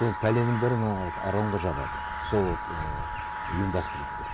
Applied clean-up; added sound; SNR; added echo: none; Alarm + Crow; 5 dB; none.